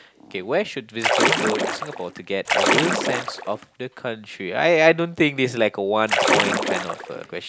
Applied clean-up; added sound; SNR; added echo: none; Splash, splatter; -1 dB; none.